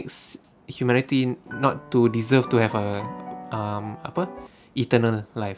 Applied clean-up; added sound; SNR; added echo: none; Piano; 14 dB; none.